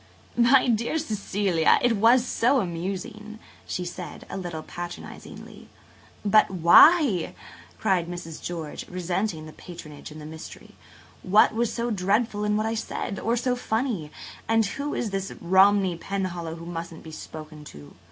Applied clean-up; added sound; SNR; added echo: none; none; none; none.